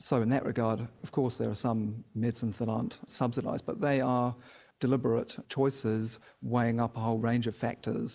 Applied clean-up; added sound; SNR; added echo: none; none; none; none.